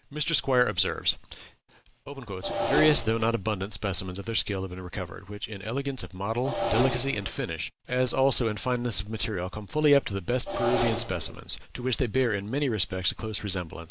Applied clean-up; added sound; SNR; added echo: none; Engine; 9 dB; none.